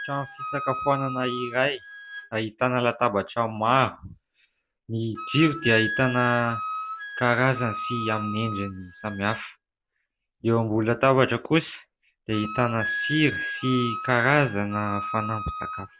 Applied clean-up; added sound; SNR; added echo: none; Wind instrument, woodwind instrument; 9 dB; none.